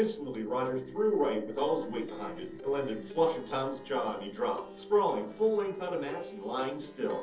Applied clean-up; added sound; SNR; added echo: neural separator model SepFormer DNS4.